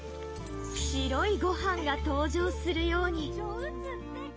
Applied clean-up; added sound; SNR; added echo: none; none; none; none.